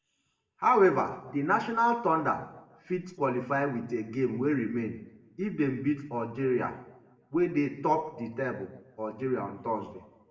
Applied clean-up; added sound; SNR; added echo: none; none; none; reverberation time 0.6 s.